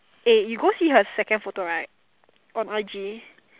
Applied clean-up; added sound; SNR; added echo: none; none; none; none.